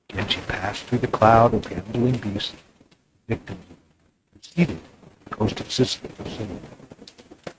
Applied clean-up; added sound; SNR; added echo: neural mask model RNNoise.